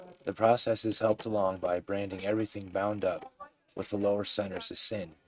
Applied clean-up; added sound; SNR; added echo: neural mask model RNNoise.